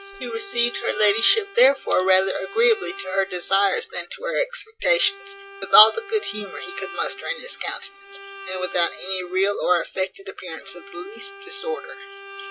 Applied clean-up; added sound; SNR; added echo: none; Bowed string instrument; 17 dB; none.